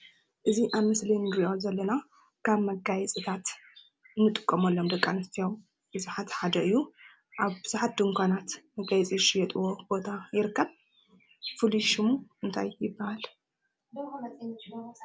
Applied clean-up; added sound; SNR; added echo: none; none; none; none.